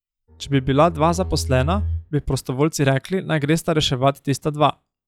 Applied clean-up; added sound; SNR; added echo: classical method log-MMSE.